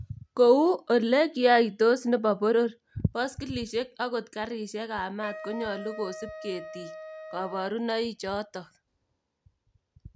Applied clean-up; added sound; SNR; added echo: none; Wind instrument, woodwind instrument; 15 dB; none.